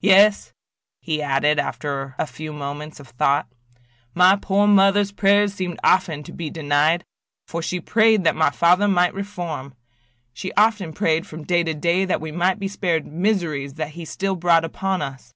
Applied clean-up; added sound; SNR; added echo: none; none; none; none.